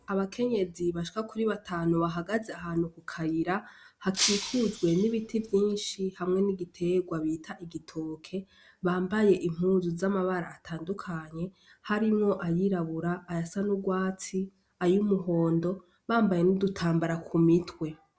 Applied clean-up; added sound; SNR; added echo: none; Shatter; 5 dB; none.